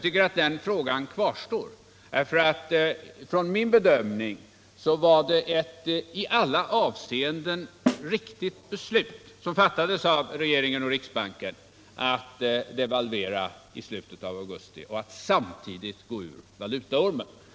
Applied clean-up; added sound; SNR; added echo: none; Snare drum; 6 dB; none.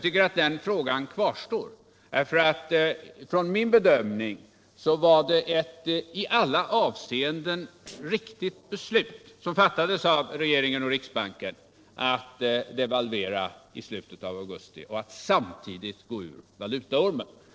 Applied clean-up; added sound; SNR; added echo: neural separator model SepFormer DNS4.